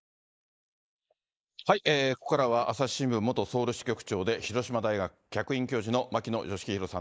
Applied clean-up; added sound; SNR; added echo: neural mask model Resemble Enhance denoiser.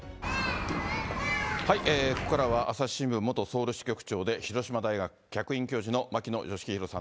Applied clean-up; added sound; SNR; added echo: none; Human group actions; 1 dB; none.